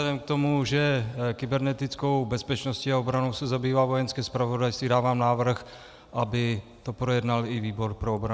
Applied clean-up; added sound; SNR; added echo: none; none; none; none.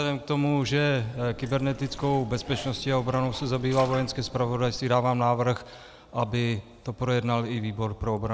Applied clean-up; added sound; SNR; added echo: none; Liquid; 15 dB; none.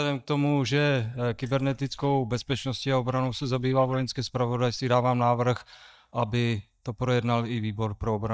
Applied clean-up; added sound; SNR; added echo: neural mask model DeepFilterNet 3.